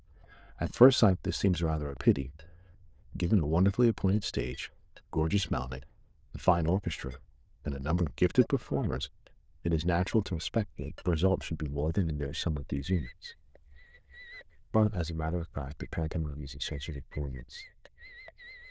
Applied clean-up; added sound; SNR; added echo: neural diffusion model UNIVERSE++.